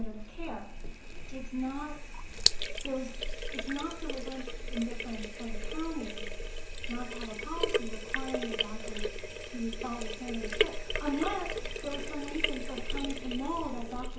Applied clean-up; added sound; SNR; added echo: none; Sink (filling or washing); -4 dB; reverberation time 0.7 s.